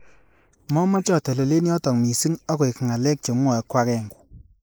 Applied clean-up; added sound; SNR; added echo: neural mask model Resemble Enhance denoiser.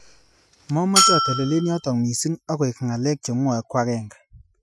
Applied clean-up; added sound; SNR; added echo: classical method Wiener filter.